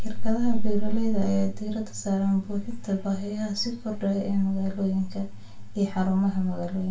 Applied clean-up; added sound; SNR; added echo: none; none; none; reverberation time 0.2 s.